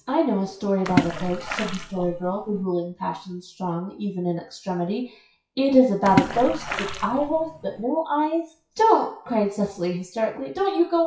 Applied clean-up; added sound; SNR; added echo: classical method WPE with log-MMSE.